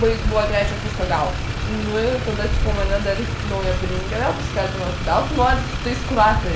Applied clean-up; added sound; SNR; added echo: none; Motor vehicle (road); 1 dB; none.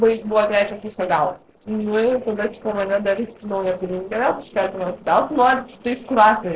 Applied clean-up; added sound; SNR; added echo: neural separator model SepFormer DNS4.